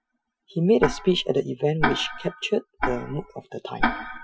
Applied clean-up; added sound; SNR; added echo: classical method Wiener filter.